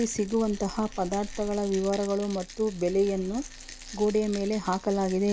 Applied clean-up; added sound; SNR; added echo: none; Rattle + Wind; 15 dB; none.